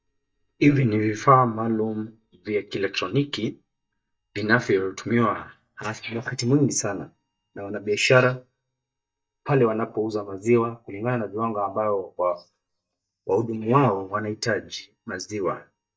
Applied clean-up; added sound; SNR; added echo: neural mask model DeepFilterNet 3.